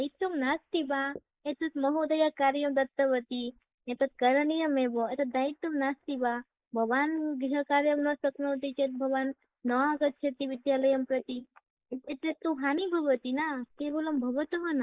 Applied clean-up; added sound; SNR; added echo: neural mask model Resemble Enhance denoiser.